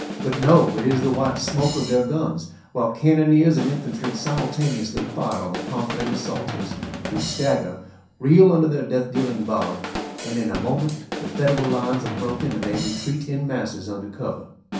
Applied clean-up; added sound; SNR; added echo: none; Drum / Drum kit; 9 dB; reverberation time 0.6 s.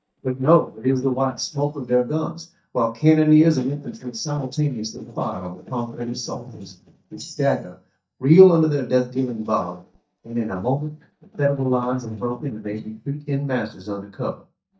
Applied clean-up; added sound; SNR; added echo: neural mask model DeepFilterNet 3.